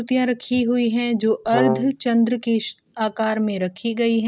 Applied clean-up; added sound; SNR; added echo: none; Brass instrument; 3 dB; none.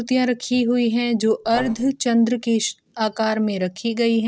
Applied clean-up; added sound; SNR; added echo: neural separator model SepFormer DNS4.